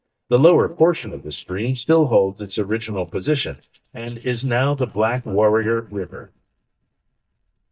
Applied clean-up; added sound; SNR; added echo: neural mask model DeepFilterNet 3.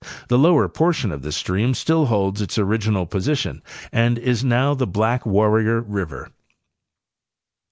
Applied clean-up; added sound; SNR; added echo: none; none; none; none.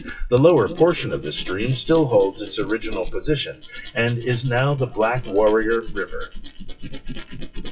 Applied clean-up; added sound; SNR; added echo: classical method WPE with log-MMSE.